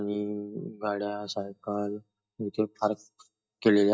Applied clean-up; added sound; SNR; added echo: neural mask model DeepFilterNet 3.